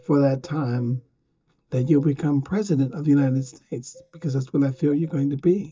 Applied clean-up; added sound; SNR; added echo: neural mask model DeepFilterNet 3.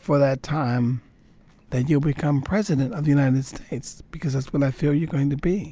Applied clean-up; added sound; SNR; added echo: none; none; none; none.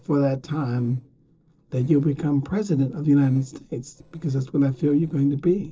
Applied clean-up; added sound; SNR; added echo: neural separator model SepFormer DNS4.